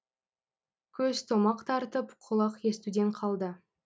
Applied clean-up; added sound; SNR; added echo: none; none; none; none.